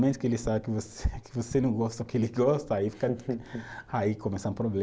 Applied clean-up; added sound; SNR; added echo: none; none; none; none.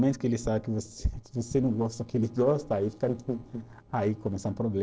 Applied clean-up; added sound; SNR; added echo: neural separator model SepFormer DNS4.